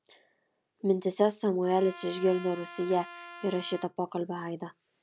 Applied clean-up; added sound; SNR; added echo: none; Trumpet; 19 dB; none.